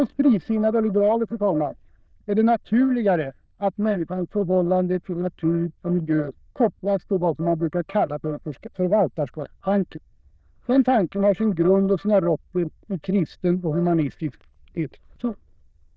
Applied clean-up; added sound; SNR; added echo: neural diffusion model UNIVERSE++.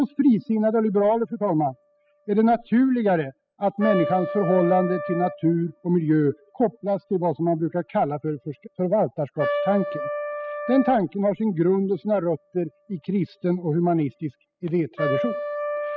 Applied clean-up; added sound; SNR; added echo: classical method spectral subtraction.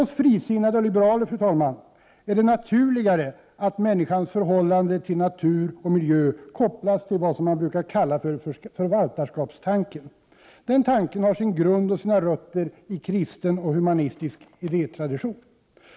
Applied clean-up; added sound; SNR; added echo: none; none; none; none.